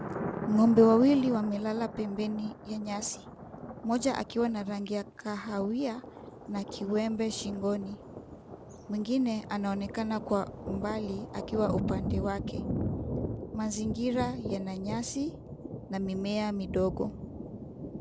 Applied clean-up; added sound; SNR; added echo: none; Thunder; 8 dB; none.